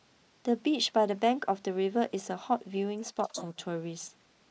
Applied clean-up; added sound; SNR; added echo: neural mask model Resemble Enhance denoiser.